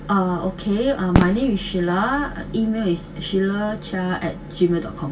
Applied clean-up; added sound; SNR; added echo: none; Fireworks; 5 dB; reverberation time 0.1 s.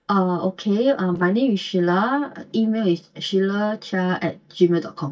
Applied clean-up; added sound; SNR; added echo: neural mask model DeepFilterNet 3.